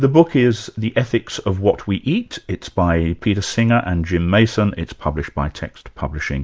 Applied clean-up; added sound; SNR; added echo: none; none; none; none.